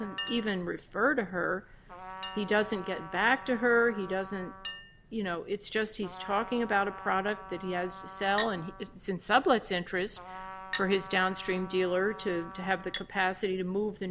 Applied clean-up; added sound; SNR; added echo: none; Chink, clink + Trumpet; 13 dB; none.